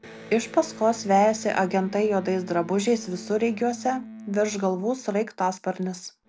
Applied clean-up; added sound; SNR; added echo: none; Electric guitar; 17 dB; none.